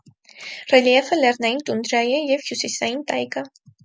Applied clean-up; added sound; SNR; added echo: none; none; none; none.